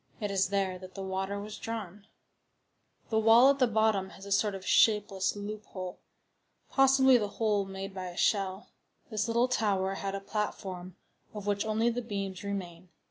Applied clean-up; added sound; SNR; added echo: none; none; none; none.